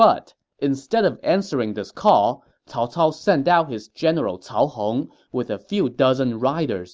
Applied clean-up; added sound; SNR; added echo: none; none; none; none.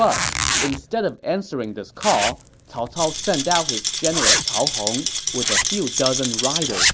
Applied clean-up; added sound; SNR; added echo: none; Zipper (clothing) + Rattle; -1 dB; none.